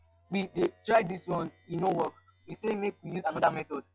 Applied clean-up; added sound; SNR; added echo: classical method log-MMSE.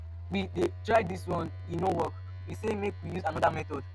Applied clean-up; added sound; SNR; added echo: none; Telephone; 9 dB; none.